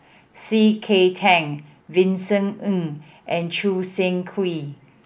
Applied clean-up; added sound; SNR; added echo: none; none; none; none.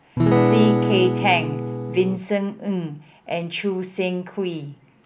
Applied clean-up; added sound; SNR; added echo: none; Acoustic guitar / Strum; -3 dB; none.